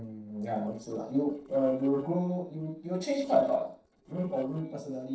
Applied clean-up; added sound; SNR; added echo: neural separator model SepFormer DNS4.